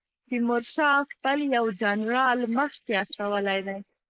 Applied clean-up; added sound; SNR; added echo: neural mask model Resemble Enhance denoiser.